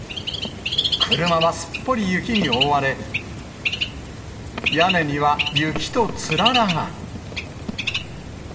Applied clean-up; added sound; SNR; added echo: none; Bird; 3 dB; reverberation time 2.9 s.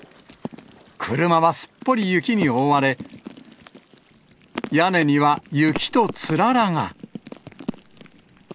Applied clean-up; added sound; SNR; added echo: none; none; none; none.